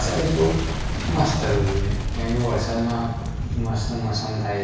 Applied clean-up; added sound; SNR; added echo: none; Boom; 2 dB; reverberation time 1.1 s.